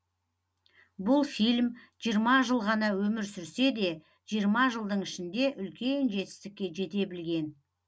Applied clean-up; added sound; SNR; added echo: none; none; none; none.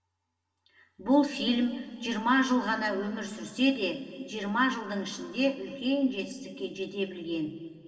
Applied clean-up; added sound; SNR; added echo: none; none; none; reverberation time 2.4 s.